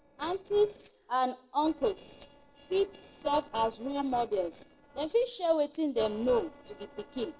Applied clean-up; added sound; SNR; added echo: neural separator model SepFormer DNS4.